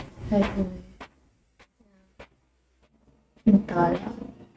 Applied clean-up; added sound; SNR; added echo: neural mask model RNNoise.